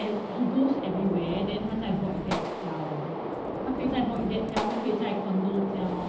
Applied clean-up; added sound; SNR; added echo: none; Gunshot, gunfire; 4 dB; reverberation time 0.8 s.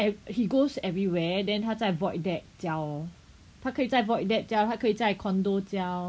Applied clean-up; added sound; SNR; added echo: none; none; none; none.